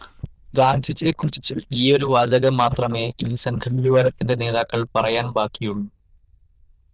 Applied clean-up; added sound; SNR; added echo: neural diffusion model UNIVERSE++.